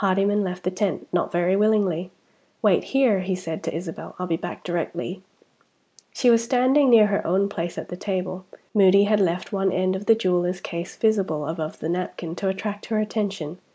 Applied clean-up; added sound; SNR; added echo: none; none; none; none.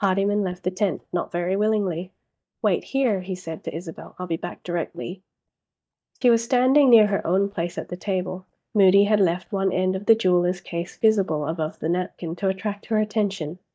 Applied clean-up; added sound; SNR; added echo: neural mask model DeepFilterNet 3.